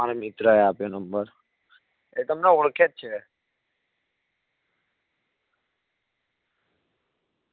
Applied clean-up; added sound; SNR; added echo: none; none; none; none.